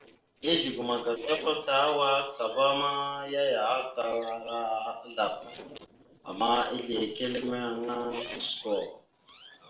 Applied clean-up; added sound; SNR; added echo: neural separator model SepFormer DNS4.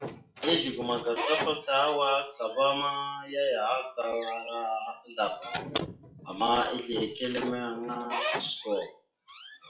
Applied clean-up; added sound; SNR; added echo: classical method WPE with log-MMSE.